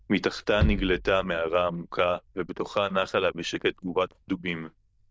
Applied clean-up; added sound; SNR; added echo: neural diffusion model UNIVERSE++.